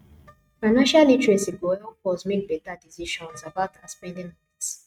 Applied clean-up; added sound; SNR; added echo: neural mask model RNNoise.